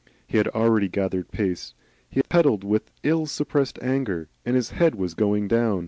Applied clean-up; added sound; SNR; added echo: none; none; none; none.